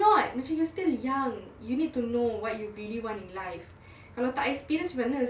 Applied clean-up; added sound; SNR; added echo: none; none; none; none.